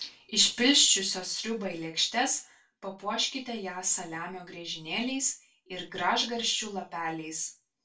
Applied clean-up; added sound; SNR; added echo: none; none; none; reverberation time 0.2 s.